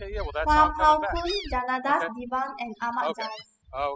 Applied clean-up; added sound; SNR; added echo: classical method spectral subtraction.